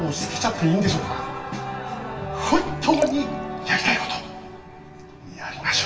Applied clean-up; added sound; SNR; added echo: none; Liquid; 8 dB; reverberation time 0.9 s.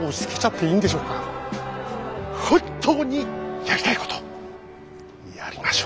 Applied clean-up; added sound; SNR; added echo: none; none; none; none.